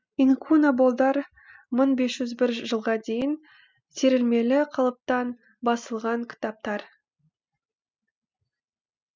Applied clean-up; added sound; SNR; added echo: none; none; none; none.